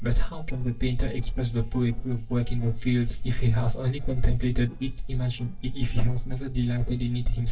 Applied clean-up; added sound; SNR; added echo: neural separator model SepFormer DNS4.